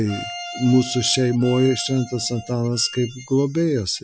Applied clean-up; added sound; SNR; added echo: classical method Wiener filter.